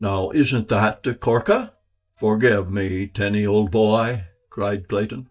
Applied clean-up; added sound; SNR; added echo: neural mask model DeepFilterNet 3.